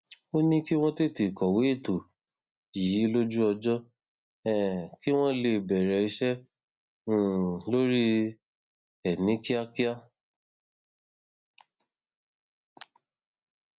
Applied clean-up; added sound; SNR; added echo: none; none; none; none.